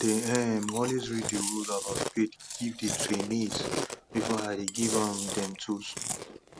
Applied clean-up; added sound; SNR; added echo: none; Chewing, mastication; 4 dB; none.